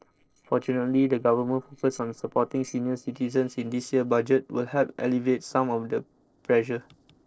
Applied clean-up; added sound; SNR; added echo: neural separator model SepFormer DNS4.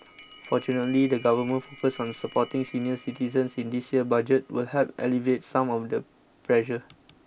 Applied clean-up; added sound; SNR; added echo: none; Bell; 18 dB; none.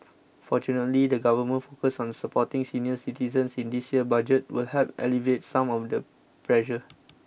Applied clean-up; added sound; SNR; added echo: none; none; none; none.